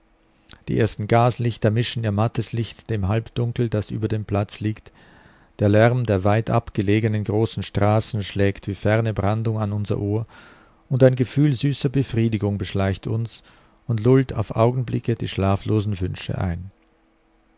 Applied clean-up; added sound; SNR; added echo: none; none; none; none.